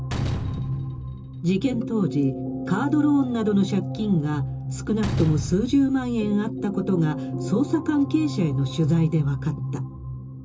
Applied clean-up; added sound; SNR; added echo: none; Slam; 12 dB; reverberation time 0.2 s.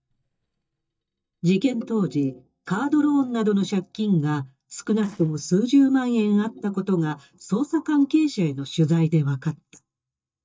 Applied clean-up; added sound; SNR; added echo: neural mask model DeepFilterNet 3.